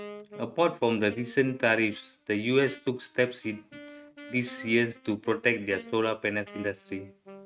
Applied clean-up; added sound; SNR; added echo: neural mask model RNNoise.